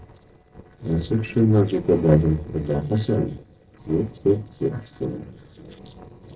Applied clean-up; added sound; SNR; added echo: neural separator model SepFormer DNS4.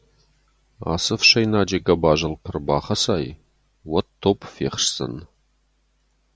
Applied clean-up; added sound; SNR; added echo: none; none; none; none.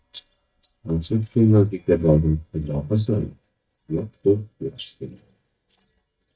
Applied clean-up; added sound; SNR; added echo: neural mask model DeepFilterNet 3.